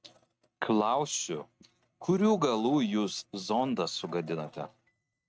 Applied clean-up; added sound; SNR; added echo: neural mask model RNNoise.